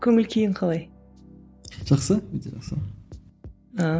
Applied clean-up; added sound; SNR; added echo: none; none; none; none.